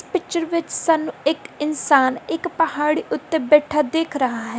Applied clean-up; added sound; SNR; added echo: none; none; none; none.